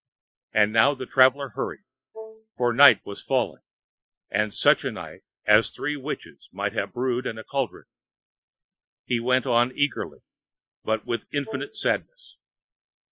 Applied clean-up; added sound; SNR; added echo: classical method spectral subtraction.